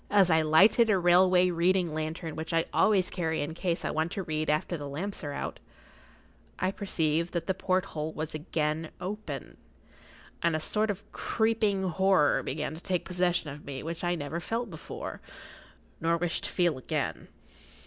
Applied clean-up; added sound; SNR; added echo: none; none; none; none.